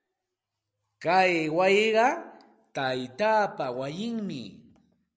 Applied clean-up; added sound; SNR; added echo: none; none; none; none.